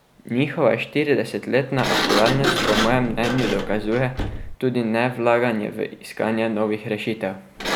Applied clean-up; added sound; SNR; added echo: none; Sliding door; 6 dB; none.